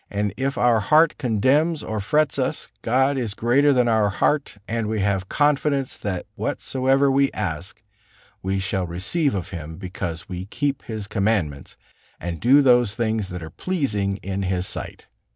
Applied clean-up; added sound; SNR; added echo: none; none; none; none.